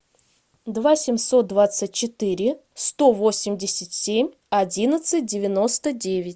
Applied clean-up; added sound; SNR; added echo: none; none; none; none.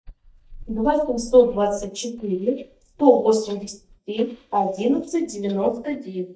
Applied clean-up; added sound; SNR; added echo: neural mask model DeepFilterNet 3.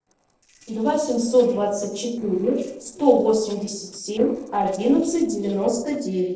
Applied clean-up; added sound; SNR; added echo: neural separator model SepFormer DNS4.